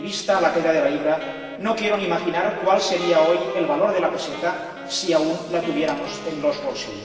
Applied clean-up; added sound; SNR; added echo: none; Wind instrument, woodwind instrument; 16 dB; reverberation time 2.5 s.